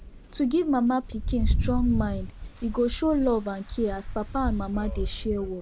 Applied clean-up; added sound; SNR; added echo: none; Rain; 4 dB; none.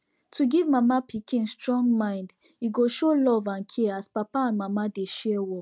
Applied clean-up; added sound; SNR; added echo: none; none; none; none.